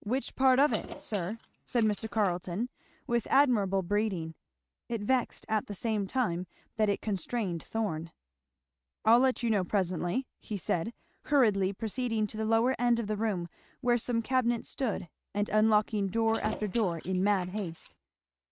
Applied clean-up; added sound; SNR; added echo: neural mask model RNNoise.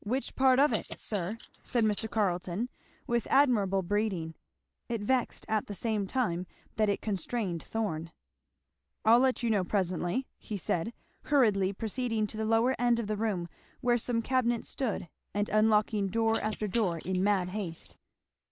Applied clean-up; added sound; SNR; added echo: neural mask model Resemble Enhance denoiser.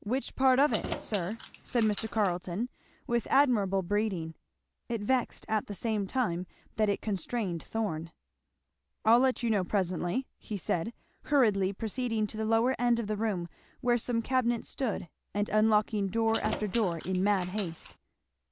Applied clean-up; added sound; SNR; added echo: none; Keys jangling; 12 dB; none.